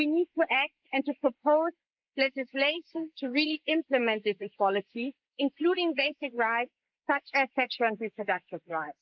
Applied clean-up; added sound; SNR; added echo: neural mask model Resemble Enhance denoiser.